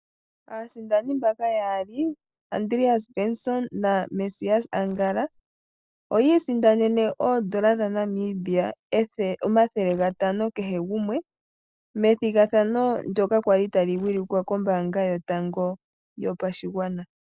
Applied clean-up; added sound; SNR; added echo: neural separator model SepFormer DNS4.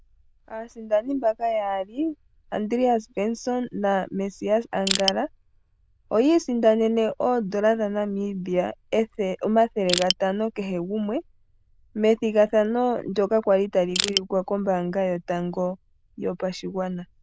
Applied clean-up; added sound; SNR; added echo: neural diffusion model UNIVERSE++.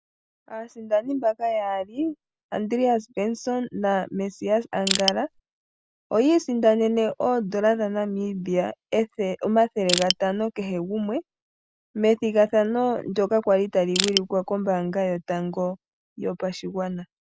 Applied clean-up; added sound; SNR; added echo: none; Crushing; 2 dB; none.